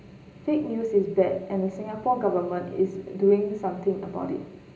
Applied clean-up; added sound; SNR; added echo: none; none; none; reverberation time 0.5 s.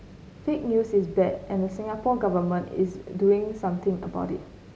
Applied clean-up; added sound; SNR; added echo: none; none; none; none.